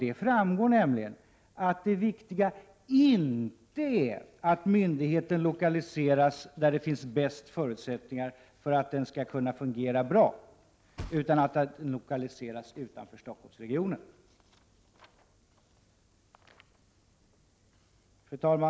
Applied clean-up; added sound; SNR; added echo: none; Thump, thud; 19 dB; none.